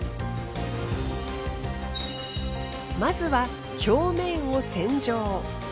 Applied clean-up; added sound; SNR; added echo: none; none; none; none.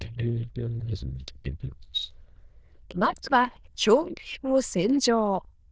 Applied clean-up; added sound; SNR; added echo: neural diffusion model UNIVERSE++.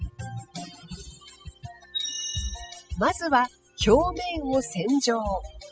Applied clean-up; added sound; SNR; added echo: classical method spectral subtraction.